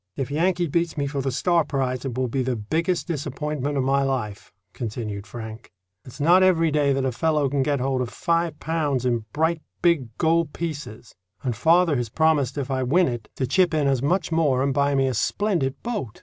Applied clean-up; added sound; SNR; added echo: none; none; none; none.